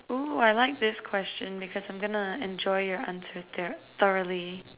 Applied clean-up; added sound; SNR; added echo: none; none; none; none.